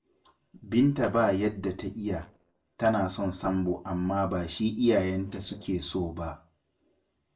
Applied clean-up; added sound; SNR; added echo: neural separator model SepFormer DNS4.